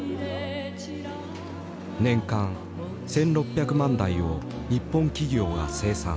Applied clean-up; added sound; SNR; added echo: none; none; none; none.